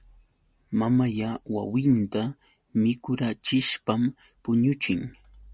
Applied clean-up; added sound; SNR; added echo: none; none; none; none.